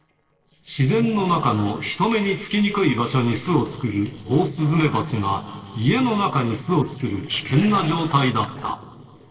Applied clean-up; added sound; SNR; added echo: neural separator model SepFormer DNS4.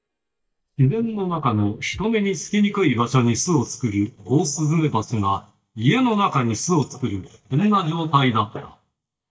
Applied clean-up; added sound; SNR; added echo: neural mask model DeepFilterNet 3.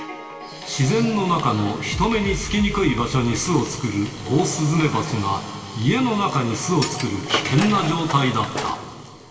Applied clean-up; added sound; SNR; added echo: none; Tools; 8 dB; reverberation time 2.5 s.